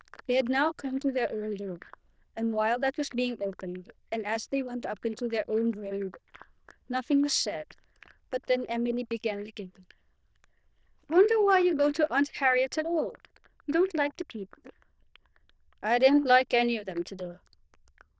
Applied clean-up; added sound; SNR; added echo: neural diffusion model UNIVERSE++.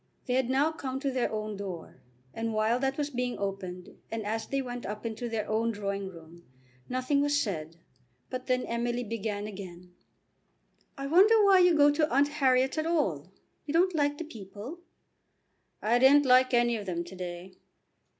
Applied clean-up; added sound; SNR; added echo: none; none; none; none.